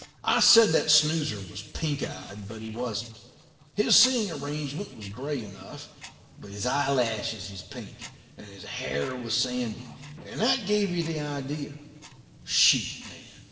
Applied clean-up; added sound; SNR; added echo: neural separator model SepFormer DNS4.